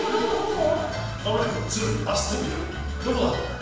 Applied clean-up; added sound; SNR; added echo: none; Crow; 19 dB; reverberation time 0.7 s.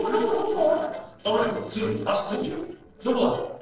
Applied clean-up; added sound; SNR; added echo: neural separator model SepFormer DNS4.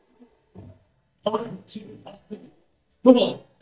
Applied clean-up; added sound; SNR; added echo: neural mask model DeepFilterNet 3.